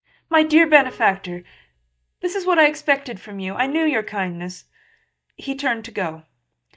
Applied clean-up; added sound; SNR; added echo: neural mask model DeepFilterNet 3.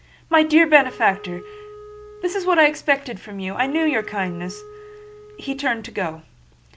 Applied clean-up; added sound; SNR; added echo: none; Wind instrument, woodwind instrument; 19 dB; none.